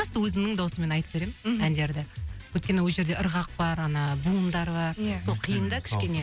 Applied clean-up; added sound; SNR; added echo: none; none; none; none.